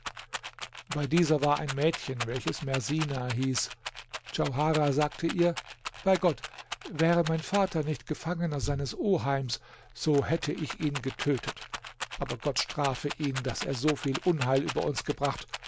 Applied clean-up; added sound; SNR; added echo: none; Rattle; 11 dB; none.